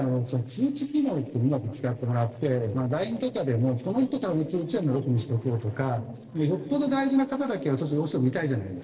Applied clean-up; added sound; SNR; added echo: neural separator model SepFormer DNS4.